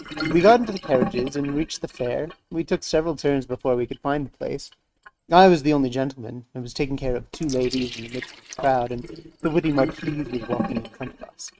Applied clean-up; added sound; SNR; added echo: neural mask model RNNoise.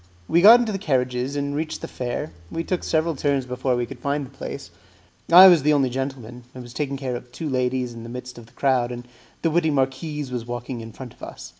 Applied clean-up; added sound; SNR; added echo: none; none; none; none.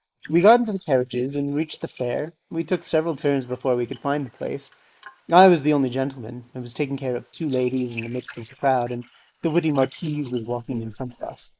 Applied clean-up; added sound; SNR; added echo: neural mask model Resemble Enhance denoiser.